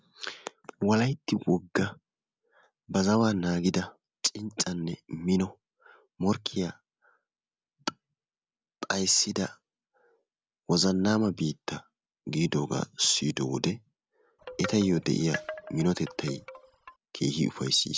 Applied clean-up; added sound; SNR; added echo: none; Wind chime; 11 dB; none.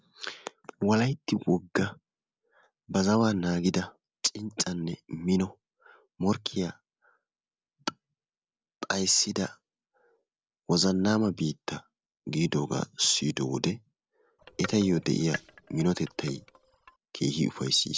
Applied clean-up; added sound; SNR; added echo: neural separator model SepFormer DNS4.